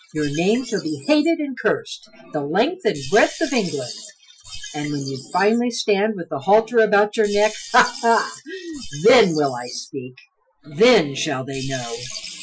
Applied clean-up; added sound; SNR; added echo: classical method Wiener filter.